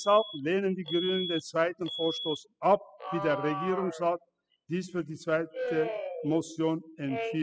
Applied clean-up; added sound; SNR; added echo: classical method spectral subtraction.